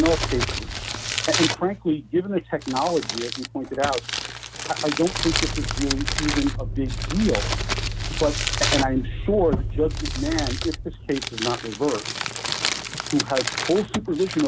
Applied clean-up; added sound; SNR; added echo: none; Motor vehicle (road) + Crumpling, crinkling; 2 dB; none.